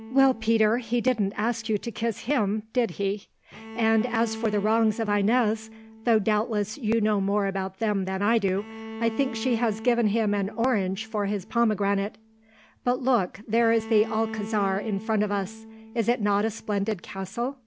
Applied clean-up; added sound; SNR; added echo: none; Bowed string instrument; 15 dB; none.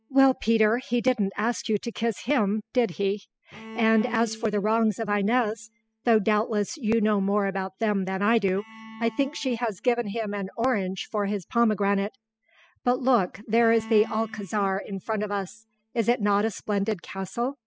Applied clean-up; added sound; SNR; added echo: classical method spectral subtraction.